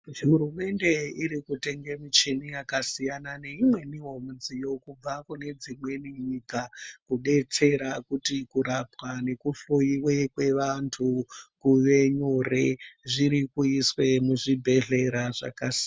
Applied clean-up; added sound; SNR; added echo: none; none; none; none.